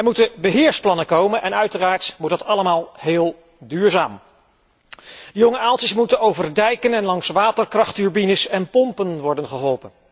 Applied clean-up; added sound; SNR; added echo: none; none; none; none.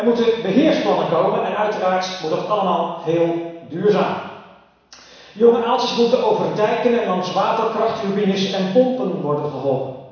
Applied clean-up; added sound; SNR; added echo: none; none; none; reverberation time 1.1 s.